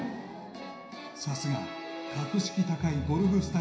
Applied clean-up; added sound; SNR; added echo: none; none; none; reverberation time 0.5 s.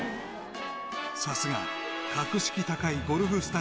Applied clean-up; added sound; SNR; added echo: none; none; none; none.